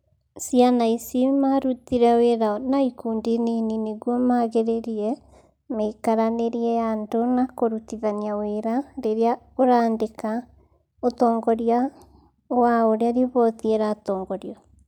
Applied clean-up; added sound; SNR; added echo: none; none; none; none.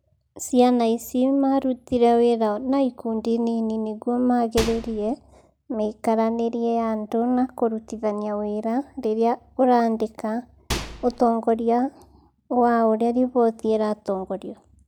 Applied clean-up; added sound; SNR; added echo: none; Microwave oven; 8 dB; none.